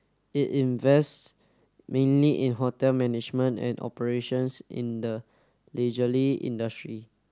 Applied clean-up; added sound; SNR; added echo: none; none; none; none.